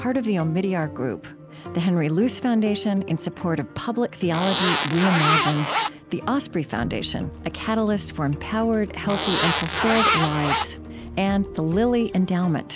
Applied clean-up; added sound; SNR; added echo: none; Zipper (clothing); -2 dB; none.